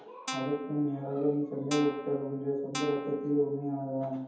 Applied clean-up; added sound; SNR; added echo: none; Guitar; 10 dB; reverberation time 0.8 s.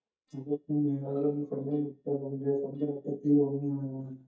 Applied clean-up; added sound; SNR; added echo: neural mask model DeepFilterNet 3.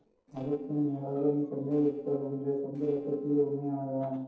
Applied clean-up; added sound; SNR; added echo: neural separator model SepFormer DNS4.